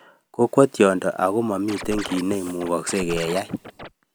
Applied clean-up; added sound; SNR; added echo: none; Scratching (performance technique); 12 dB; none.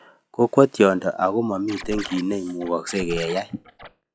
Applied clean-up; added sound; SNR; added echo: classical method log-MMSE.